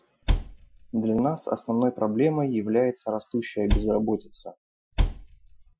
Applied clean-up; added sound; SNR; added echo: classical method Wiener filter.